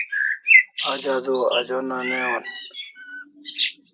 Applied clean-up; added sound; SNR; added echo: none; Bird; -5 dB; none.